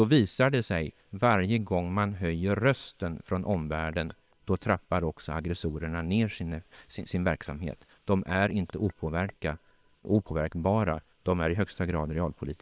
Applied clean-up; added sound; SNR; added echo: neural separator model SepFormer WHAM!.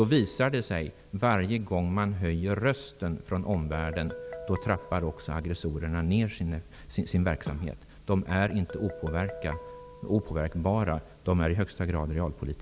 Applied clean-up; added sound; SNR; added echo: none; Guitar; 19 dB; none.